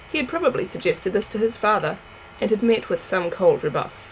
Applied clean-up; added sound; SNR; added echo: none; none; none; none.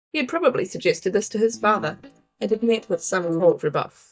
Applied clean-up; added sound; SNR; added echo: neural mask model DeepFilterNet 3.